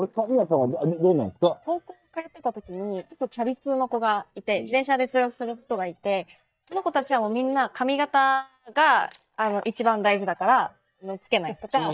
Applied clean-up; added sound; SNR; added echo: neural mask model DeepFilterNet 3.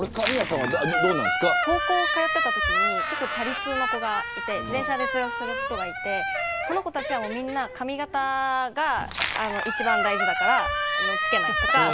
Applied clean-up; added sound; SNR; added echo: none; Squeak; -1 dB; none.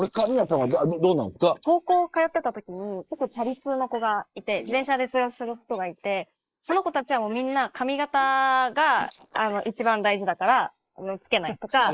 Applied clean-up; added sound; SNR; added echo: neural mask model Resemble Enhance denoiser.